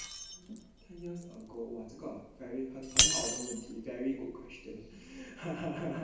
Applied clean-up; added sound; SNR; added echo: none; Shatter; -4 dB; reverberation time 0.9 s.